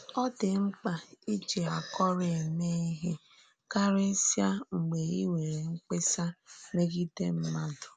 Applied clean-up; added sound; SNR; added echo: none; none; none; none.